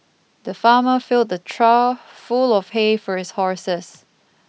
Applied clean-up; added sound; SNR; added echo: none; none; none; none.